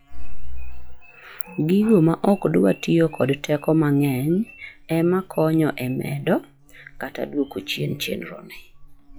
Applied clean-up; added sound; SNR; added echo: classical method log-MMSE.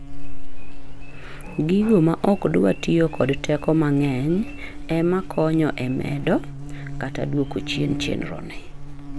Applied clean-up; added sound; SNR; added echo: none; Buzz; 12 dB; none.